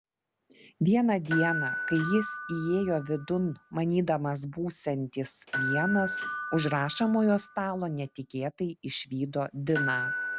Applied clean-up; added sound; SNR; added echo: none; Door / Bell; 7 dB; none.